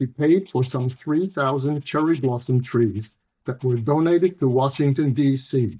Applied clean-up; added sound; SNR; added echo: neural mask model DeepFilterNet 3.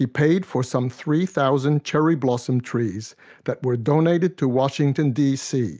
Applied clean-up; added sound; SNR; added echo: none; none; none; none.